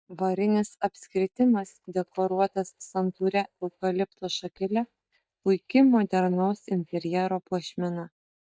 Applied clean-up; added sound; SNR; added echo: neural mask model DeepFilterNet 3.